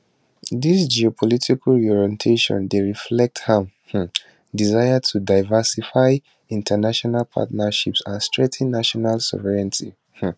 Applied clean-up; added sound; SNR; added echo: none; none; none; none.